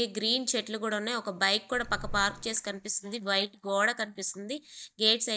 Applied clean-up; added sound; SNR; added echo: neural mask model DeepFilterNet 3.